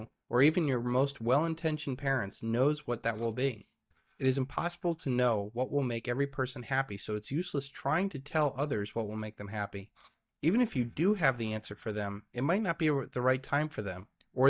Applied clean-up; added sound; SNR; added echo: neural mask model DeepFilterNet 3.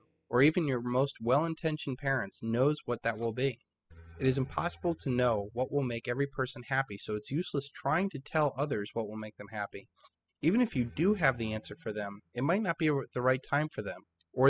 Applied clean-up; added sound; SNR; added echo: classical method spectral subtraction.